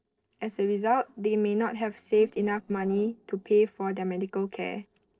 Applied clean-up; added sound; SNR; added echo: neural separator model SepFormer DNS4.